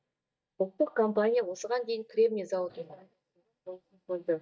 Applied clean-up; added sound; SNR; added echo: neural mask model DeepFilterNet 3.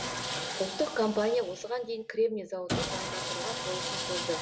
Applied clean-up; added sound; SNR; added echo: none; Sawing; 3 dB; none.